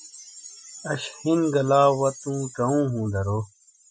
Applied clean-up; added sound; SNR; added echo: classical method Wiener filter.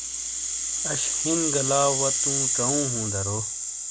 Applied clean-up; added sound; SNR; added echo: none; Rattle (instrument); -3 dB; none.